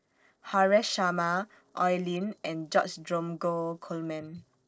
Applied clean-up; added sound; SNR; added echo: neural separator model SepFormer DNS4.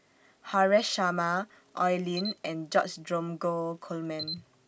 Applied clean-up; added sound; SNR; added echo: none; Camera; 15 dB; none.